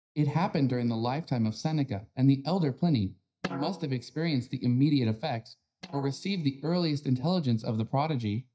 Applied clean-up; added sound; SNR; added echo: neural mask model DeepFilterNet 3.